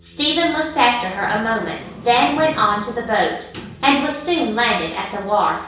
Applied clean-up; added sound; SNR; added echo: none; Sliding door; 17 dB; reverberation time 0.6 s.